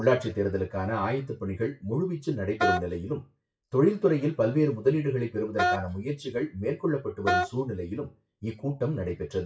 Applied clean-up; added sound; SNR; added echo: classical method WPE with log-MMSE.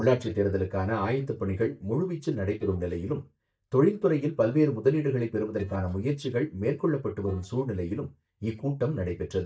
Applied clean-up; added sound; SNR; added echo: neural mask model DeepFilterNet 3.